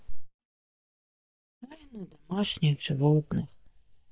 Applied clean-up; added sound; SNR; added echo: neural mask model DeepFilterNet 3.